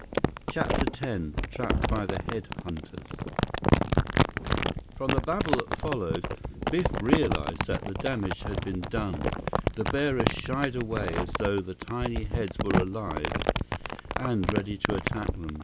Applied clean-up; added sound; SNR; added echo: none; Crumpling, crinkling; -3 dB; none.